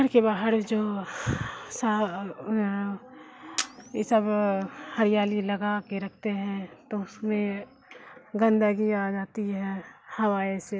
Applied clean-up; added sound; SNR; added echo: none; Camera; 12 dB; none.